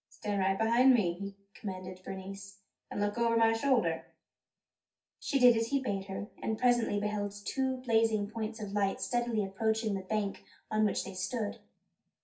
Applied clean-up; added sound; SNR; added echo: none; none; none; reverberation time 0.3 s.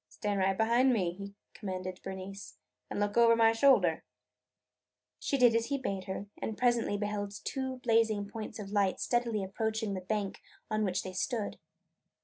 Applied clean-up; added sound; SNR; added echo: none; none; none; none.